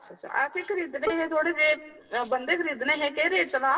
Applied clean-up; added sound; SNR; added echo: neural separator model SepFormer DNS4.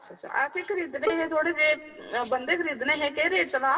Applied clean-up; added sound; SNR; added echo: none; Bowed string instrument; 9 dB; reverberation time 2.9 s.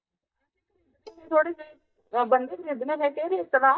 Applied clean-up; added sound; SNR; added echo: neural mask model DeepFilterNet 3.